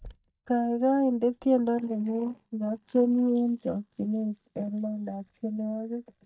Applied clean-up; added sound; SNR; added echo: neural mask model DeepFilterNet 3.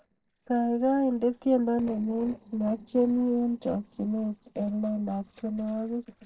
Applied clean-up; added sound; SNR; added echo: neural separator model SepFormer DNS4.